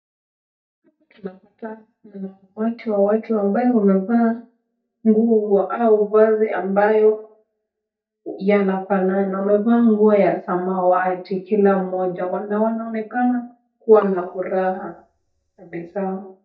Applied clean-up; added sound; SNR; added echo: neural mask model DeepFilterNet 3.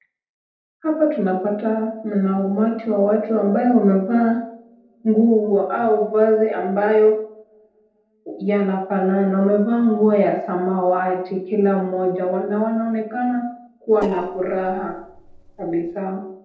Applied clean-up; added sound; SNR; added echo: neural separator model SepFormer DNS4.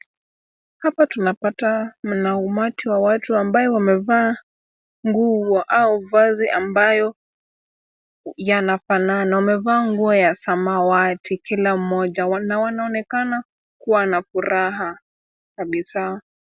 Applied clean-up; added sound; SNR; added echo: none; none; none; none.